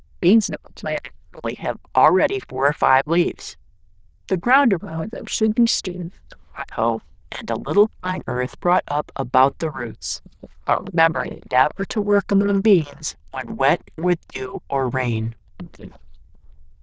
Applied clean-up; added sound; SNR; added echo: neural diffusion model UNIVERSE++.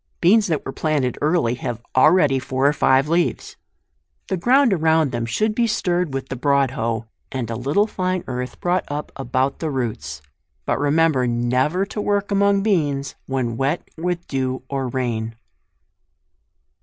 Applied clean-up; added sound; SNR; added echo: none; none; none; none.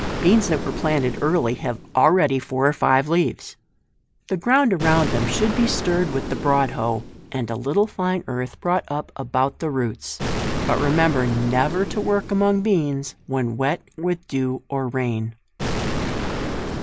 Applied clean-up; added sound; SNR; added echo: none; Explosion; 7 dB; none.